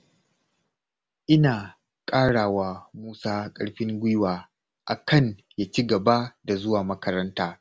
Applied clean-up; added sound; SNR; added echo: none; none; none; none.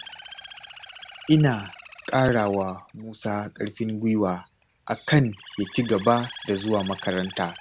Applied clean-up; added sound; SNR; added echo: none; Bird; 17 dB; none.